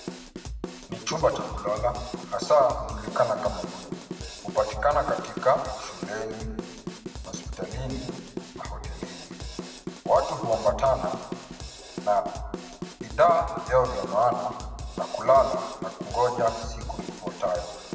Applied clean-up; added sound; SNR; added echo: none; Drum kit; 10 dB; reverberation time 1.6 s.